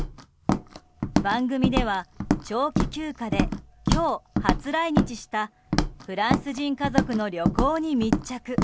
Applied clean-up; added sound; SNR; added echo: none; Walk, footsteps; -1 dB; none.